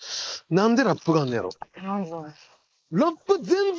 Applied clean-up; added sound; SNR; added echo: neural mask model Resemble Enhance denoiser.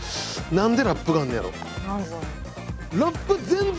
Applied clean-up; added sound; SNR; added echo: none; none; none; none.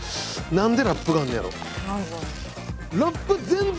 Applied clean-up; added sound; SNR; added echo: none; Tearing; 18 dB; none.